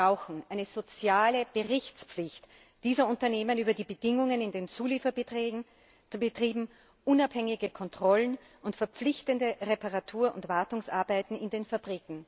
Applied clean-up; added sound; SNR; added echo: none; none; none; none.